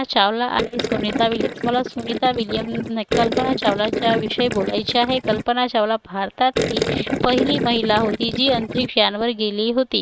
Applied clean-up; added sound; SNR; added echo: neural mask model RNNoise.